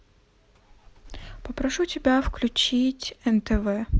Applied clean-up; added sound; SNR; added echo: none; Engine starting / Car; 20 dB; none.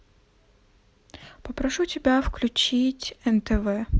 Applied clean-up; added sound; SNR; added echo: none; none; none; none.